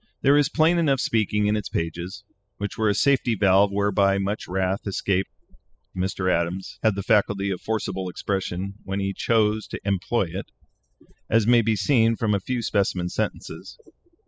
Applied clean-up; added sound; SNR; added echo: classical method spectral subtraction.